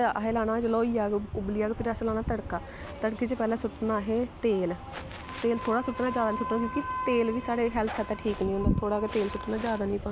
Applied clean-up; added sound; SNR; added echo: none; none; none; none.